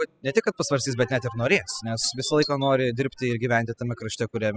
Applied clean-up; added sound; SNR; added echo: classical method spectral subtraction.